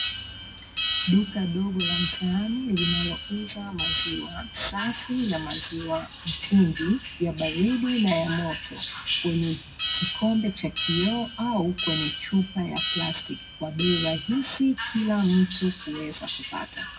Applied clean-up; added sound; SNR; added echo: none; Alarm; 5 dB; reverberation time 0.4 s.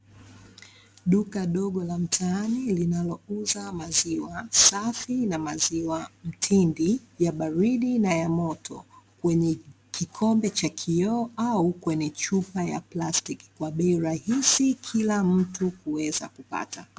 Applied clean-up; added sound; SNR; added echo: none; none; none; none.